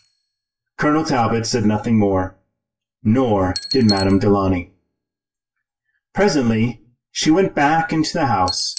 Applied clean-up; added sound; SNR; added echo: classical method WPE with log-MMSE.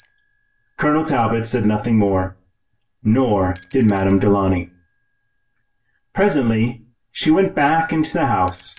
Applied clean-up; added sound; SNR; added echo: none; Bicycle; 13 dB; reverberation time 0.2 s.